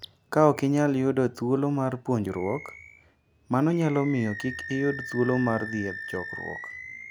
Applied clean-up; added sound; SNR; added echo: none; Animal; 14 dB; none.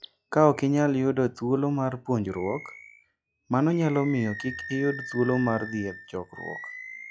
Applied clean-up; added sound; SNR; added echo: classical method log-MMSE.